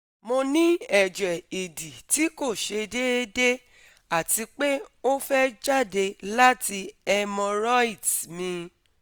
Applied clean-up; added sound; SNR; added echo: none; none; none; none.